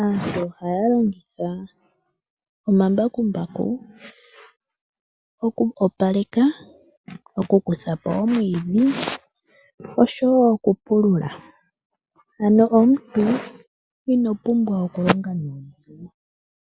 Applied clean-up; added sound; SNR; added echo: none; none; none; none.